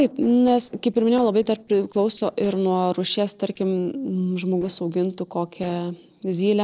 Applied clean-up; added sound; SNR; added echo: neural separator model SepFormer DNS4.